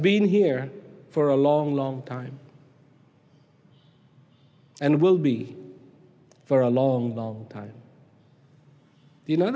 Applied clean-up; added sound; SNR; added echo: none; none; none; none.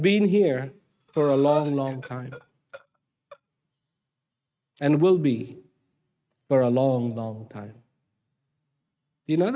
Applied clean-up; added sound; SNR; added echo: neural mask model RNNoise.